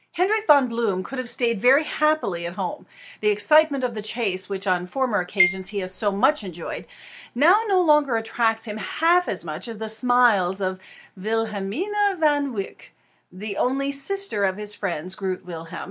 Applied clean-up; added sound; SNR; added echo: none; Marimba, xylophone; 5 dB; none.